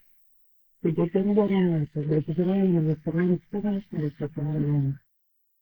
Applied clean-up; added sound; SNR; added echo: neural mask model Resemble Enhance denoiser.